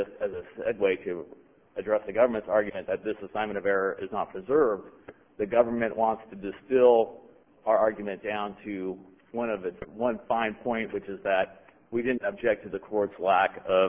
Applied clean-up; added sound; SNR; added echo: none; none; none; none.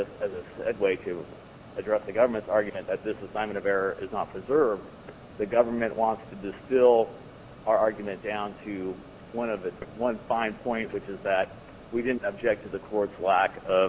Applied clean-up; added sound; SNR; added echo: none; Mechanisms; 19 dB; none.